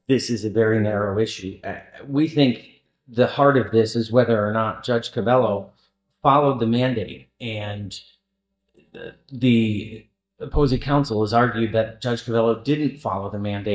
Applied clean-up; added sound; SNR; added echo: neural mask model DeepFilterNet 3.